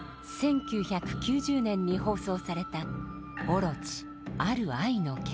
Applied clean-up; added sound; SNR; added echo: none; none; none; none.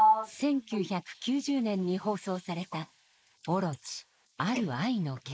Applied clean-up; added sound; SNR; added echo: neural mask model Resemble Enhance denoiser.